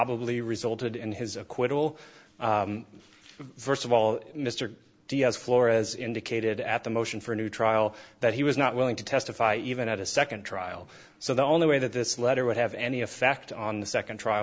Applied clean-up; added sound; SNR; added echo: none; none; none; none.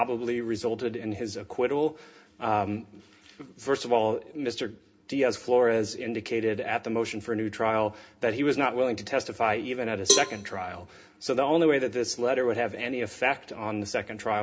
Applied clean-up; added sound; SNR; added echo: none; Cowbell; 3 dB; reverberation time 0.3 s.